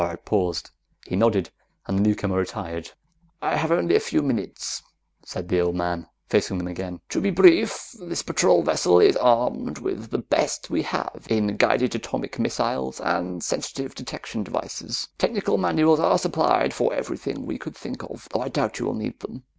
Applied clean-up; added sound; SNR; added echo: none; none; none; none.